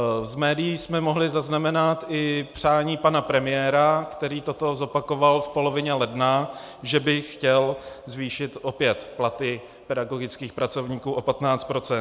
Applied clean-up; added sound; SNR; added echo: none; none; none; none.